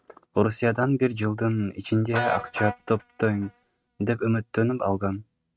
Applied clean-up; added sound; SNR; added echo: neural mask model RNNoise.